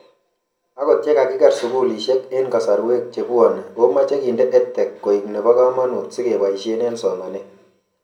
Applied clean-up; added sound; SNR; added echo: none; none; none; reverberation time 0.6 s.